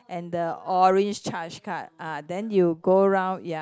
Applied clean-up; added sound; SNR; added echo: none; none; none; none.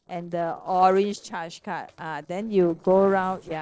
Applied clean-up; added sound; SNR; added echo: neural separator model SepFormer DNS4.